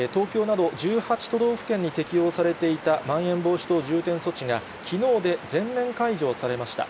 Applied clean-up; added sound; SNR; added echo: none; Waves, surf; 15 dB; none.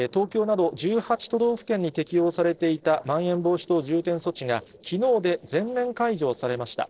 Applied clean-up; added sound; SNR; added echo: neural separator model SepFormer DNS4.